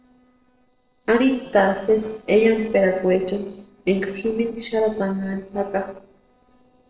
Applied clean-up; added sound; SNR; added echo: neural separator model SepFormer DNS4.